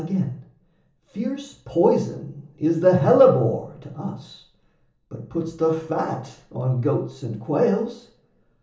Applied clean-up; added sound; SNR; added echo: none; none; none; reverberation time 1.2 s.